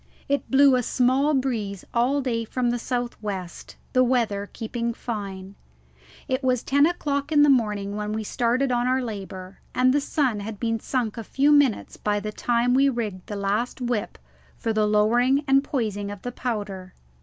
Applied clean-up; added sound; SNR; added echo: none; none; none; none.